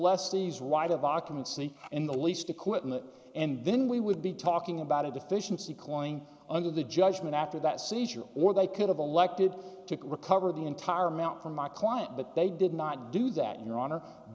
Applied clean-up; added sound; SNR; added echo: neural mask model Resemble Enhance denoiser.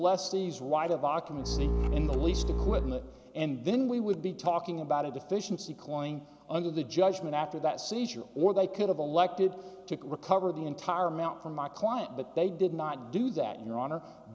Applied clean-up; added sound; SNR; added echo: none; Bowed string instrument; -1 dB; none.